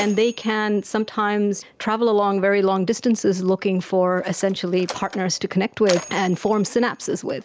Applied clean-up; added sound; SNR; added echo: none; Mechanisms; 19 dB; none.